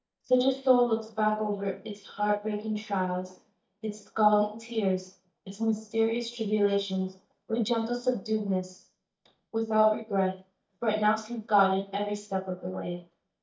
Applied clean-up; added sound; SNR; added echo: neural mask model DeepFilterNet 3.